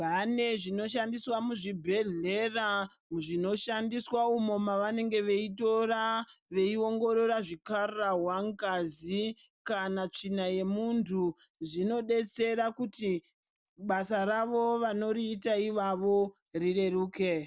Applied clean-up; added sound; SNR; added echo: none; none; none; none.